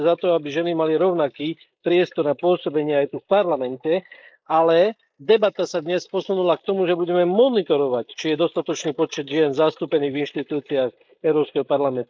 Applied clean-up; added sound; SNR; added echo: neural mask model Resemble Enhance denoiser.